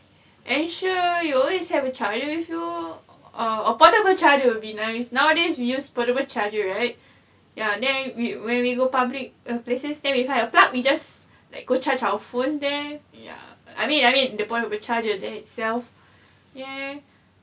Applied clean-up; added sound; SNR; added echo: none; none; none; none.